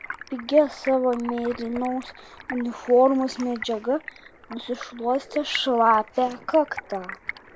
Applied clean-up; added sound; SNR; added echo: none; Stream; 16 dB; none.